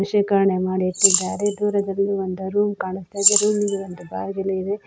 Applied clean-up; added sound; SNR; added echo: none; Rattle / Keys jangling; 3 dB; none.